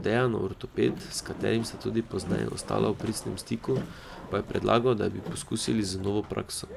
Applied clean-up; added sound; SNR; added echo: none; Boat, Water vehicle; 11 dB; none.